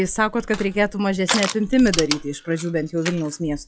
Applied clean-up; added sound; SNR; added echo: classical method log-MMSE.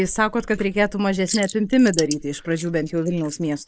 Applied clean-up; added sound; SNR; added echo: neural mask model Resemble Enhance denoiser.